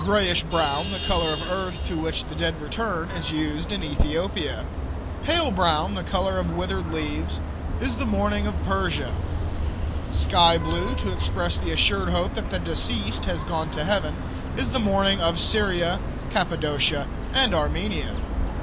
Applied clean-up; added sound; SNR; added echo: none; Vehicle horn, car horn, honking; 3 dB; none.